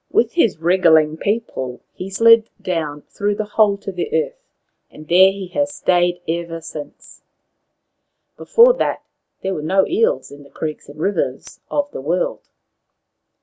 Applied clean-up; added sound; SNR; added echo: none; none; none; none.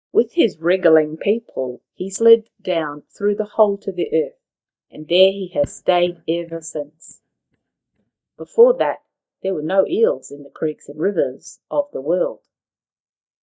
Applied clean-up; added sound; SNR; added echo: neural mask model DeepFilterNet 3.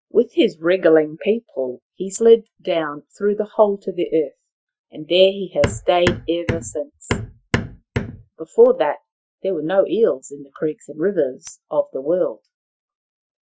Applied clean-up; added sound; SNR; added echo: classical method Wiener filter.